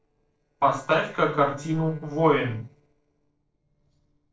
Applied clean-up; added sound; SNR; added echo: neural separator model SepFormer DNS4.